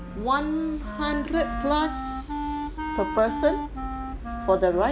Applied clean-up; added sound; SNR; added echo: none; Wind instrument, woodwind instrument; 7 dB; none.